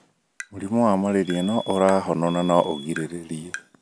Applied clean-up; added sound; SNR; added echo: none; Tap + Alarm; 18 dB; none.